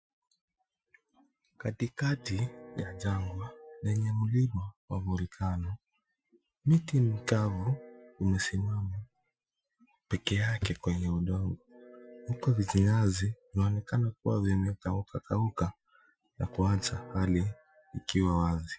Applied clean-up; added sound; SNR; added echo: classical method Wiener filter.